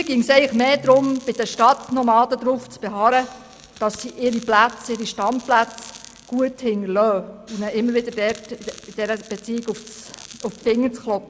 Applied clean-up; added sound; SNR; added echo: none; Crackle; 20 dB; none.